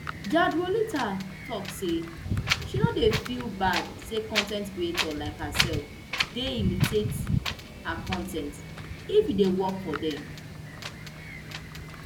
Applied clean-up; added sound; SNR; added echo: none; Wind; 2 dB; none.